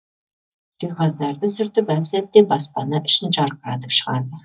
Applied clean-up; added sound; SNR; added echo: neural mask model DeepFilterNet 3.